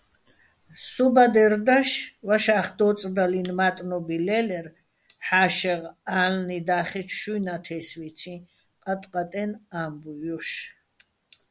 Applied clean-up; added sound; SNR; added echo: none; none; none; none.